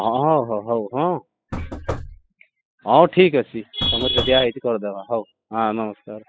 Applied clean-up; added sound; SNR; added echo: classical method spectral subtraction.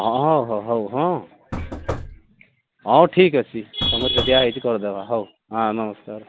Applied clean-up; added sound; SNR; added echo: none; Knock / Wood; 9 dB; none.